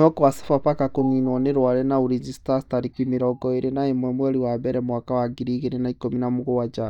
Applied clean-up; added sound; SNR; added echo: neural mask model DeepFilterNet 3.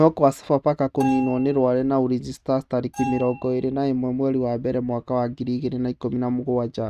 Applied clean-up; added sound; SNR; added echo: neural mask model RNNoise.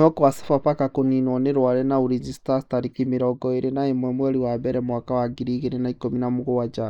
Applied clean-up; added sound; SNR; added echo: neural mask model Resemble Enhance denoiser.